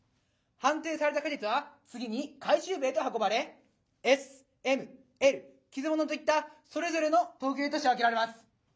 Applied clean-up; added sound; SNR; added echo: none; none; none; none.